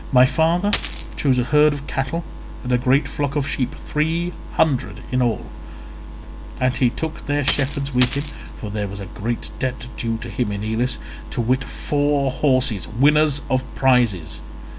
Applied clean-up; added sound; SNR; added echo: none; Coin (dropping); 1 dB; none.